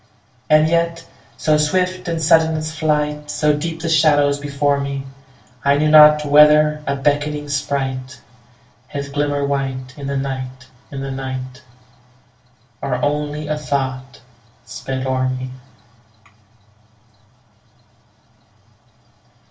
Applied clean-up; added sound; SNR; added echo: none; none; none; reverberation time 0.2 s.